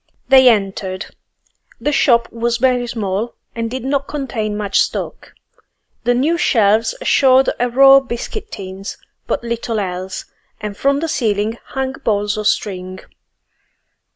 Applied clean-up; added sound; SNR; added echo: none; none; none; none.